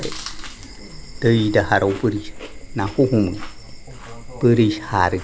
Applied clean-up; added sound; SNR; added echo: none; Chewing, mastication; 13 dB; none.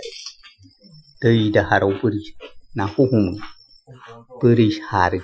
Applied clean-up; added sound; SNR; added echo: classical method Wiener filter.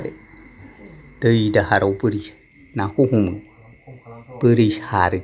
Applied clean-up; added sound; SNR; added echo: none; none; none; none.